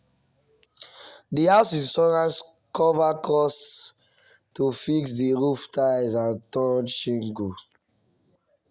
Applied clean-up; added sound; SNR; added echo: none; none; none; none.